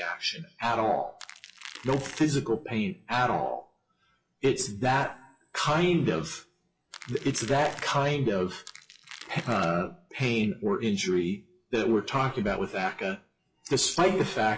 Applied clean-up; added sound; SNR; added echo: classical method WPE with log-MMSE.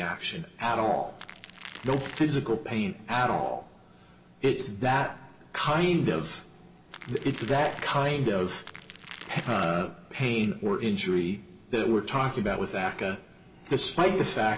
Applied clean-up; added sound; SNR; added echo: none; Crackle; 14 dB; reverberation time 0.8 s.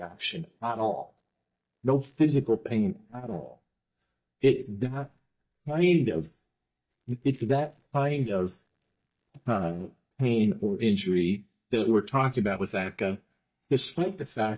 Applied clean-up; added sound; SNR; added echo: neural mask model DeepFilterNet 3.